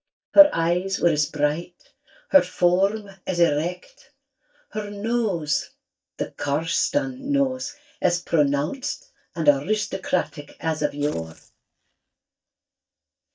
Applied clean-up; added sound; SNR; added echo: neural mask model DeepFilterNet 3.